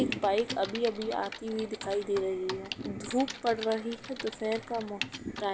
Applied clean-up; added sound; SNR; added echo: none; Typing; 10 dB; none.